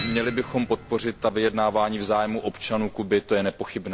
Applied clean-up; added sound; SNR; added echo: none; Piano; 14 dB; none.